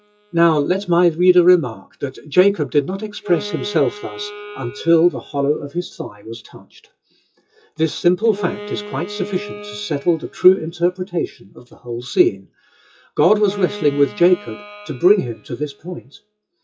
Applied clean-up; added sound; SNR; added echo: classical method WPE with log-MMSE.